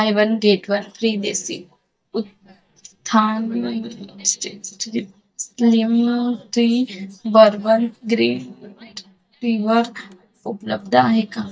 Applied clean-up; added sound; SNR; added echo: neural mask model DeepFilterNet 3.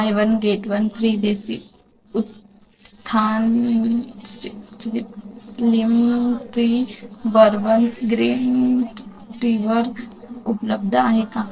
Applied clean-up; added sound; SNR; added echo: neural separator model SepFormer DNS4.